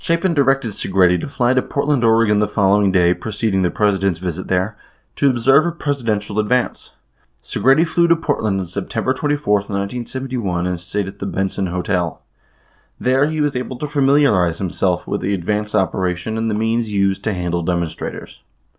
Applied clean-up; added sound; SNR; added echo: none; none; none; none.